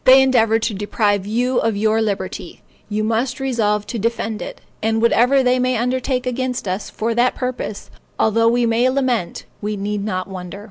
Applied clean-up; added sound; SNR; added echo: none; none; none; none.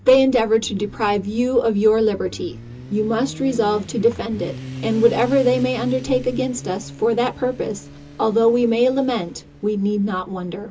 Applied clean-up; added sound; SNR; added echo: none; Motorcycle; 15 dB; reverberation time 0.2 s.